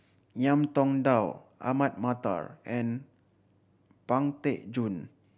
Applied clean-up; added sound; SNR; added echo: none; none; none; none.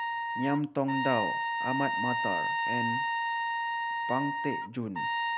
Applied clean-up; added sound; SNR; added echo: none; Trumpet; -2 dB; none.